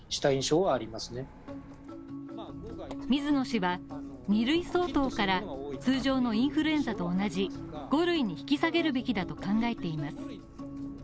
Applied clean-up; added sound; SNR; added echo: none; Squeak; 17 dB; none.